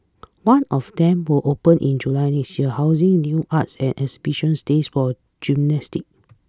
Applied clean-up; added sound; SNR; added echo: none; none; none; none.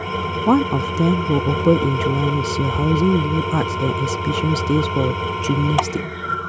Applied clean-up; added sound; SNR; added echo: none; Engine / Tools; 2 dB; none.